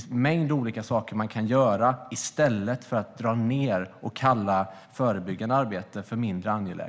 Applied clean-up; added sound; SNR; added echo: none; none; none; none.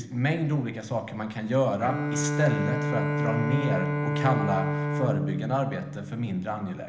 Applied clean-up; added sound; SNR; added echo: none; Bowed string instrument; 1 dB; reverberation time 0.8 s.